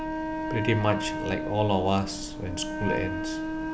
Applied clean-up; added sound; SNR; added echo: none; Wind instrument, woodwind instrument; 4 dB; none.